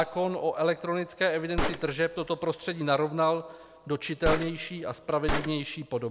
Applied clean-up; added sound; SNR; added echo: none; Gunshot, gunfire; 7 dB; none.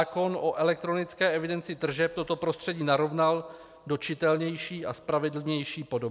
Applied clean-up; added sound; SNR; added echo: none; none; none; none.